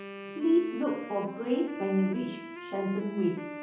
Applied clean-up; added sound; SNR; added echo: none; Wind instrument, woodwind instrument; 12 dB; reverberation time 0.7 s.